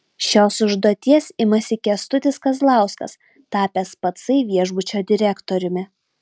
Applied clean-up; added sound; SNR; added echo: none; none; none; none.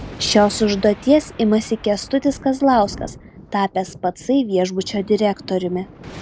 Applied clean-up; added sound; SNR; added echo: none; Thunder; 18 dB; none.